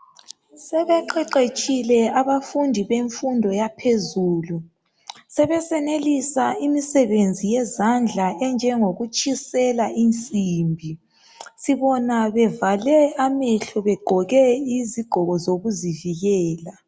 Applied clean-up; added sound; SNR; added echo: none; none; none; none.